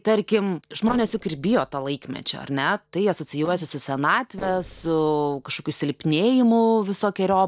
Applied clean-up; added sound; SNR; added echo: neural separator model SepFormer DNS4.